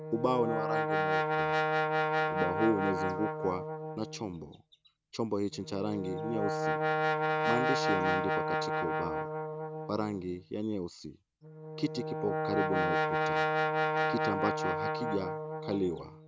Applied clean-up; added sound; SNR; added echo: none; Brass instrument; -4 dB; none.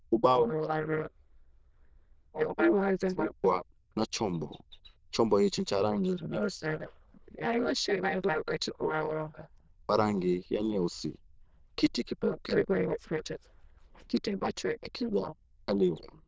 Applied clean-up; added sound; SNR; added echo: neural diffusion model UNIVERSE++.